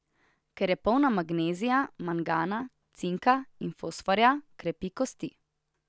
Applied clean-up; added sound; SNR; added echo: none; none; none; none.